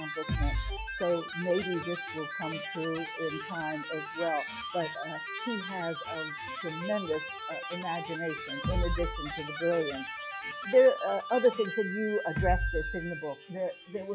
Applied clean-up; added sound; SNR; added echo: classical method log-MMSE.